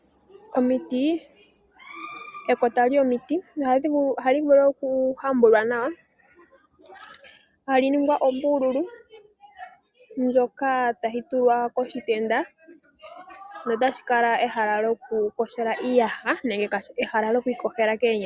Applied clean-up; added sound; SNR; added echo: none; none; none; none.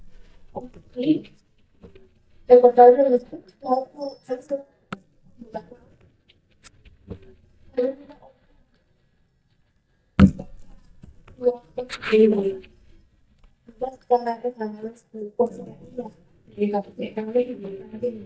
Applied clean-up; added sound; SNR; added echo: neural mask model DeepFilterNet 3.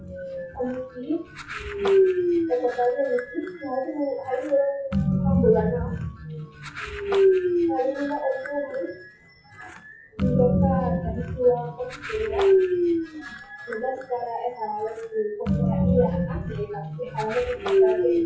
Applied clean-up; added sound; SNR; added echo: classical method WPE with log-MMSE.